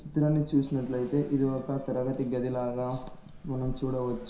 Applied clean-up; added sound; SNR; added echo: none; Accelerating, revving, vroom; 15 dB; reverberation time 0.7 s.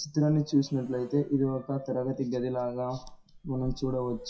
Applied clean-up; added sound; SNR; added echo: classical method WPE with log-MMSE.